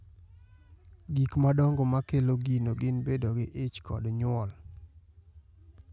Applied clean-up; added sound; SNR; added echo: none; none; none; none.